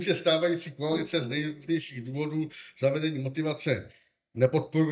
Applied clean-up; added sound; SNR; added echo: neural mask model DeepFilterNet 3.